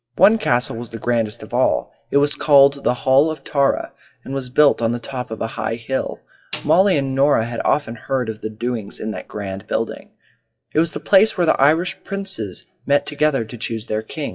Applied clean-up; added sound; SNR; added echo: classical method WPE with log-MMSE.